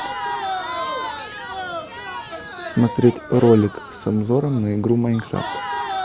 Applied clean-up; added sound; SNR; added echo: none; Crowd; 8 dB; none.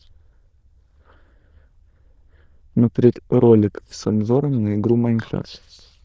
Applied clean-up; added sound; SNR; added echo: neural diffusion model UNIVERSE++.